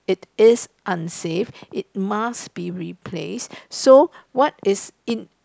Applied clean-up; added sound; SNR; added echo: none; none; none; none.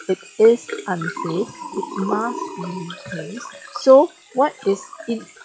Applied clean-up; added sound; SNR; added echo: classical method log-MMSE.